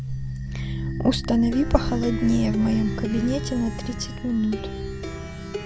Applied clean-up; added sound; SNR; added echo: none; Plucked string instrument; 4 dB; none.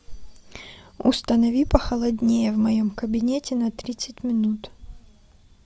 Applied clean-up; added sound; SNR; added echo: none; none; none; none.